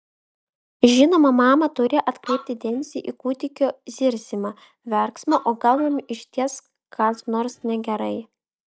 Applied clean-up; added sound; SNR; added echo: neural mask model DeepFilterNet 3.